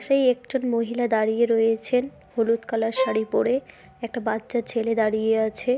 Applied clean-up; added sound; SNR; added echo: none; Bowed string instrument; 8 dB; none.